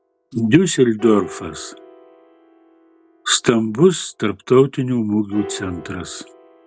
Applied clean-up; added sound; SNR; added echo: none; Piano; 19 dB; none.